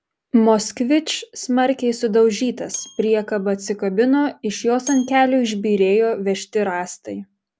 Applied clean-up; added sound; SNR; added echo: none; Bell; 18 dB; none.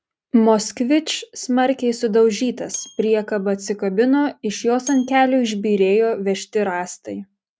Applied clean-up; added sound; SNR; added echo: neural mask model RNNoise.